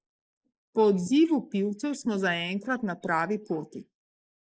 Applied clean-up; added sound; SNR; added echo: neural mask model Resemble Enhance denoiser.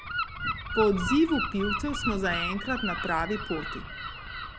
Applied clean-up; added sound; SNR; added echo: none; Gull, seagull; 4 dB; none.